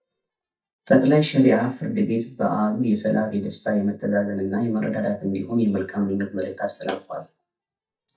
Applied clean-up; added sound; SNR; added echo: neural mask model DeepFilterNet 3.